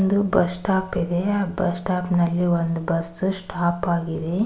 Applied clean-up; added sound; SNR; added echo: none; none; none; none.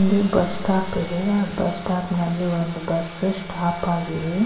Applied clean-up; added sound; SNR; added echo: none; Sawing; 17 dB; reverberation time 2.2 s.